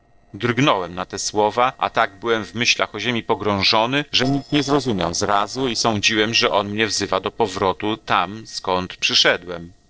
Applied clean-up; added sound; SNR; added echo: neural separator model SepFormer DNS4.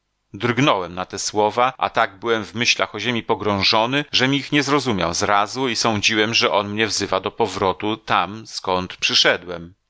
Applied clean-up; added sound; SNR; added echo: none; none; none; none.